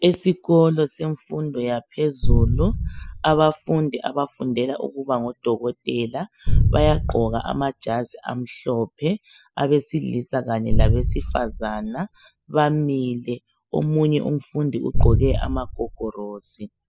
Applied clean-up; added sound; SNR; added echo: classical method spectral subtraction.